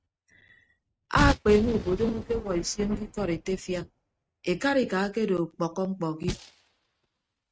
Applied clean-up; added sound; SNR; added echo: neural mask model RNNoise.